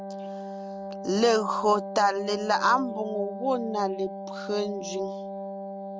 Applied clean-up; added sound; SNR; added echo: none; Wind instrument, woodwind instrument; 8 dB; none.